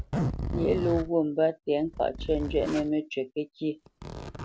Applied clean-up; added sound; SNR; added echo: none; Zipper (clothing); 6 dB; none.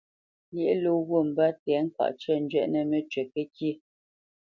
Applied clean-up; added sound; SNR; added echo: none; none; none; none.